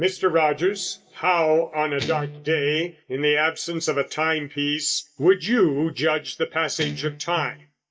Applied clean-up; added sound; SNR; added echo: neural mask model DeepFilterNet 3.